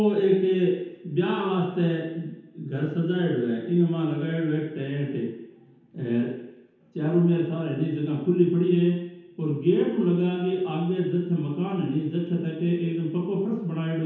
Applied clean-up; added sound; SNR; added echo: none; none; none; reverberation time 0.9 s.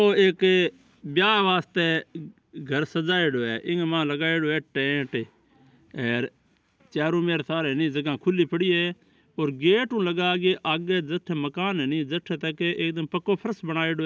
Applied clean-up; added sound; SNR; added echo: none; none; none; none.